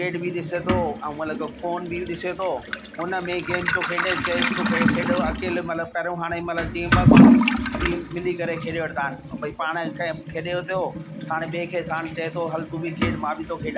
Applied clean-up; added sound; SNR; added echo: none; Toilet flush / Liquid; -4 dB; none.